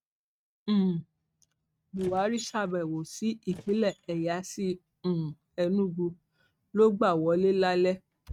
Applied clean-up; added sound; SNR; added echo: neural mask model RNNoise.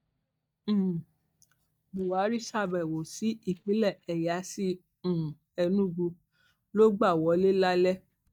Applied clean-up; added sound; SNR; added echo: neural mask model DeepFilterNet 3.